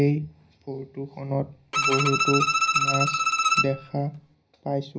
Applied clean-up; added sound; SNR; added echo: none; Bowed string instrument; -4 dB; reverberation time 0.5 s.